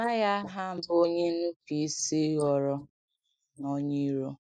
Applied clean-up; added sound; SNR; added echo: neural mask model Resemble Enhance denoiser.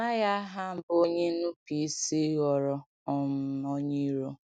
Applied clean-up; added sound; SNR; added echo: none; none; none; none.